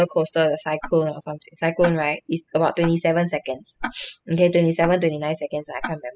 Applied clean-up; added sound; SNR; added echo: classical method spectral subtraction.